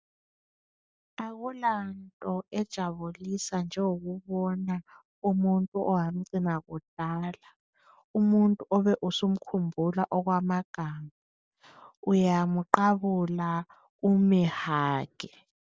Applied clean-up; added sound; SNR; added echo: none; none; none; none.